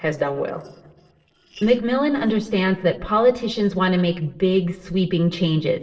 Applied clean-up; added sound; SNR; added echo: neural separator model SepFormer DNS4.